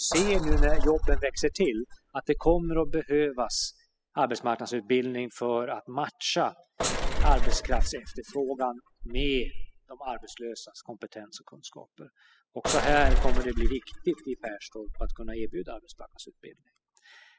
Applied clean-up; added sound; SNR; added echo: classical method spectral subtraction.